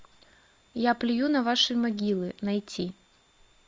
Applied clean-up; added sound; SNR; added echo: none; none; none; none.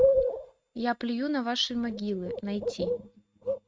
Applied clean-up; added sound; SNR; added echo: neural mask model RNNoise.